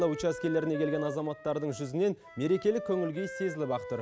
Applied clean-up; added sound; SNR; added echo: none; Wind instrument, woodwind instrument; 11 dB; none.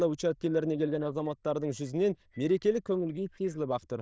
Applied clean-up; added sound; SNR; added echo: neural diffusion model UNIVERSE++.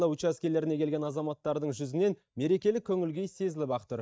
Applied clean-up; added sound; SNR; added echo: neural mask model DeepFilterNet 3.